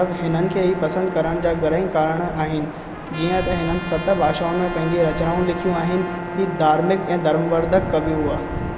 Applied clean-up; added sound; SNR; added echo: none; Bowed string instrument + Trumpet; 11 dB; none.